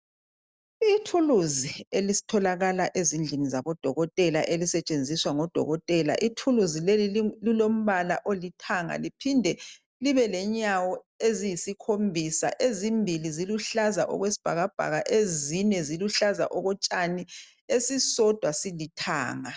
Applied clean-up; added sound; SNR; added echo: none; none; none; none.